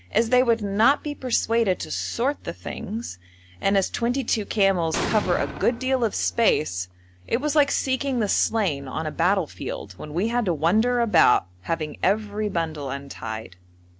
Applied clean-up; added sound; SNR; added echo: none; Explosion; 9 dB; none.